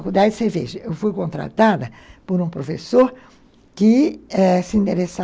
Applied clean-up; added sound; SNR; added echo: none; none; none; none.